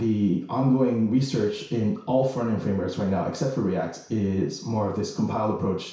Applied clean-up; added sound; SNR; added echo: none; none; none; reverberation time 0.6 s.